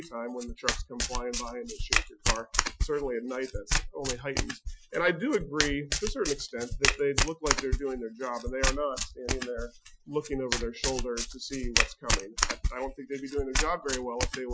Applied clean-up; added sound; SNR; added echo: classical method Wiener filter.